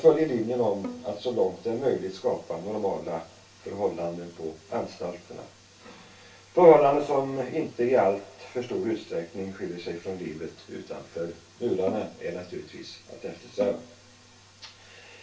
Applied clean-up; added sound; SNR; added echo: none; Bowed string instrument; 16 dB; reverberation time 0.2 s.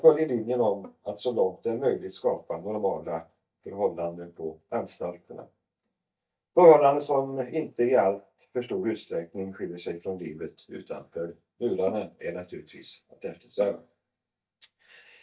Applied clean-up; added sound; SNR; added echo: neural mask model DeepFilterNet 3.